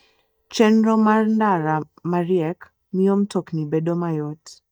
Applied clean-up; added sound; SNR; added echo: neural mask model DeepFilterNet 3.